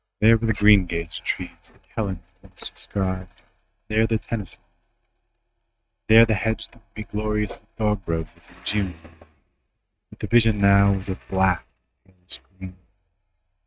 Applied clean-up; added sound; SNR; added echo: neural mask model RNNoise.